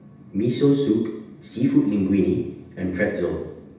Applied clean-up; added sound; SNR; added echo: none; none; none; reverberation time 0.9 s.